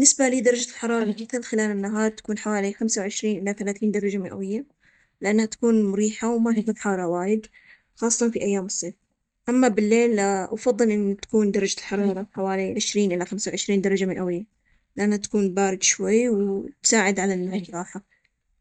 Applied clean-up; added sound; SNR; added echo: neural mask model DeepFilterNet 3.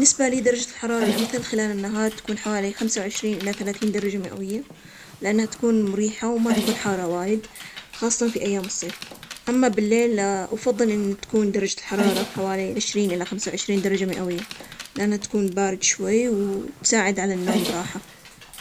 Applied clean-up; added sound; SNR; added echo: none; Dog; 11 dB; none.